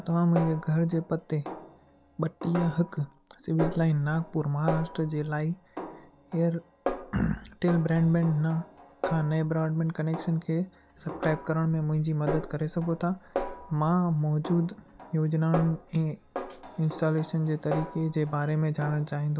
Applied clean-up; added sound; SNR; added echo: none; Snare drum; 11 dB; none.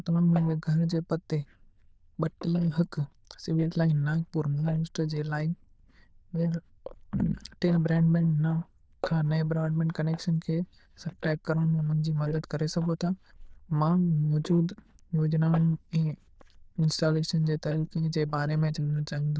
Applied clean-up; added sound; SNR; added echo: neural diffusion model UNIVERSE++.